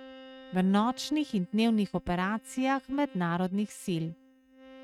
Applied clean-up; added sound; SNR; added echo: neural mask model RNNoise.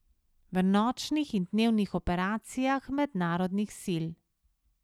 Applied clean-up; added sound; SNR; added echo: none; none; none; none.